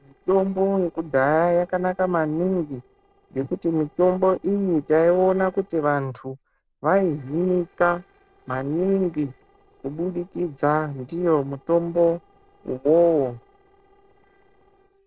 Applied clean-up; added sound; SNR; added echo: neural separator model SepFormer DNS4.